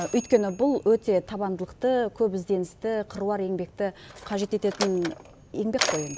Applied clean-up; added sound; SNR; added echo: none; Mechanisms; 11 dB; none.